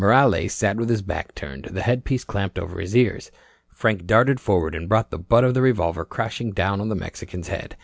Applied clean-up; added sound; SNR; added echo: none; none; none; none.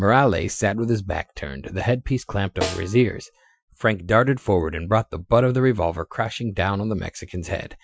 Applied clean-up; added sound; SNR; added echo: classical method Wiener filter.